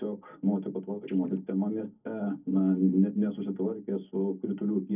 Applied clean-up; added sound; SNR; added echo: neural separator model SepFormer DNS4.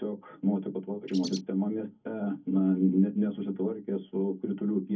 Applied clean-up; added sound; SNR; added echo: none; Bird; 14 dB; reverberation time 0.3 s.